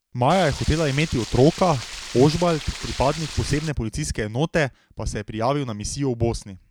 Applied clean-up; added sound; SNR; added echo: none; Stream; 12 dB; none.